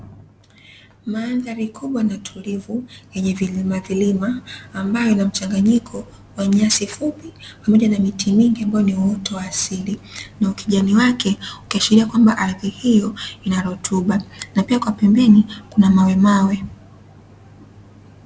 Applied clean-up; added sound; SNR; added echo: none; none; none; none.